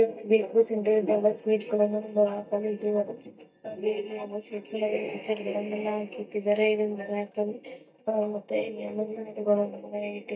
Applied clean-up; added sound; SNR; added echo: neural mask model DeepFilterNet 3.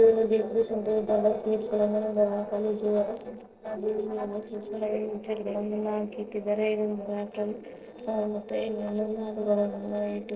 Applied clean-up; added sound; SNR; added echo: neural separator model SepFormer DNS4.